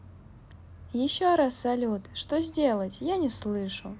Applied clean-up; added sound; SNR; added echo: none; none; none; none.